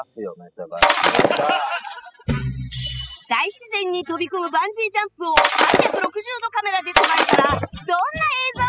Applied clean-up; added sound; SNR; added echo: classical method spectral subtraction.